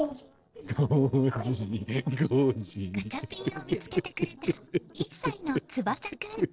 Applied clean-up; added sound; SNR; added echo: neural separator model SepFormer DNS4.